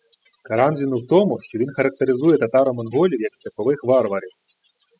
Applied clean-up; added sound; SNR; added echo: classical method spectral subtraction.